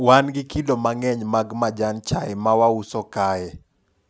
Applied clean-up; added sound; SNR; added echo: none; none; none; none.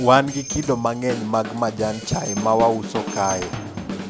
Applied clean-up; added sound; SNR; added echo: none; Drum / Drum kit + Bell; 9 dB; none.